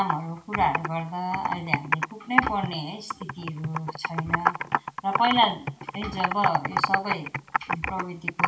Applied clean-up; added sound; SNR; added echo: none; Computer keyboard; 0 dB; reverberation time 0.3 s.